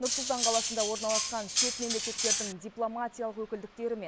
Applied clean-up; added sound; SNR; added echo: none; Cutlery, silverware; -3 dB; none.